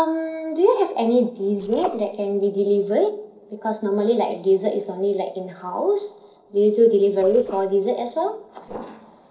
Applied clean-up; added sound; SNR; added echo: neural separator model SepFormer DNS4.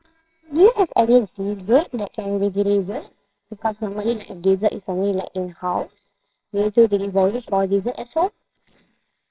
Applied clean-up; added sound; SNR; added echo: neural separator model SepFormer WHAMR!.